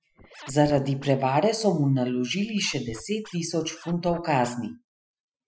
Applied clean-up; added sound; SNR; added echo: classical method Wiener filter.